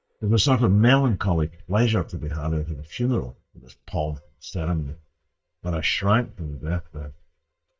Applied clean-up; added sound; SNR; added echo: neural mask model DeepFilterNet 3.